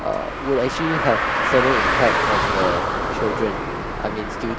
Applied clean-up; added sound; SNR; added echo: none; Car; -2 dB; none.